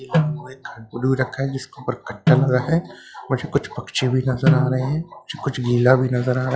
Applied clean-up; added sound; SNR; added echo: classical method log-MMSE.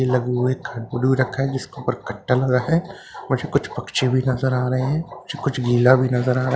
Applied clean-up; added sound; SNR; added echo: none; none; none; none.